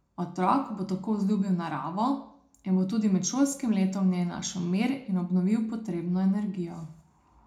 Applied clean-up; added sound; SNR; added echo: none; none; none; reverberation time 0.3 s.